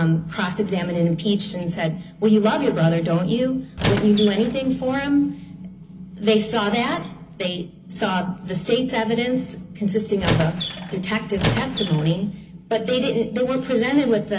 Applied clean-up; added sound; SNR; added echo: none; Squeak; 3 dB; reverberation time 0.4 s.